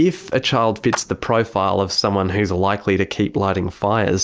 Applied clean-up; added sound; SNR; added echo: neural separator model SepFormer DNS4.